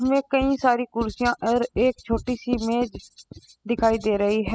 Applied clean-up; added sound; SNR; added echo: classical method spectral subtraction.